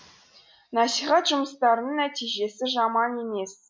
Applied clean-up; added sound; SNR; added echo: none; none; none; none.